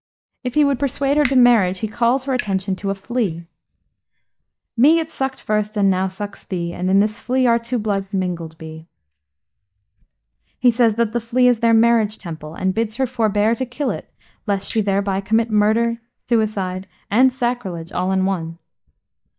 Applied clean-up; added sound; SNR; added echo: neural mask model DeepFilterNet 3.